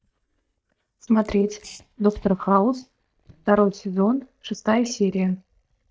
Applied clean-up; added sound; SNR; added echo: neural mask model DeepFilterNet 3.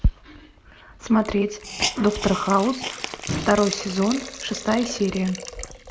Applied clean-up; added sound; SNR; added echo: none; Hiss; 11 dB; none.